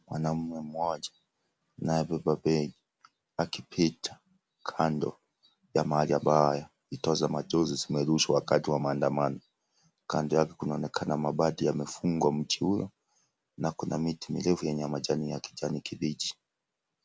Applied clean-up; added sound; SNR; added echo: none; none; none; none.